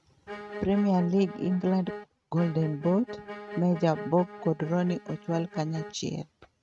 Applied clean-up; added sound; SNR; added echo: neural mask model RNNoise.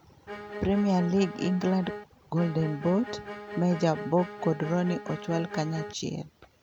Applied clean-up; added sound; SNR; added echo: none; Bowed string instrument; 11 dB; none.